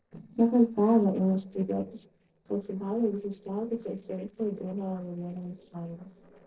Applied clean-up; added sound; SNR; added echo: neural separator model SepFormer DNS4.